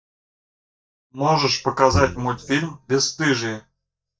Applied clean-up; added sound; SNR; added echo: neural mask model DeepFilterNet 3.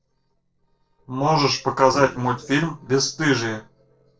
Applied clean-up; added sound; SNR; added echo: neural separator model SepFormer DNS4.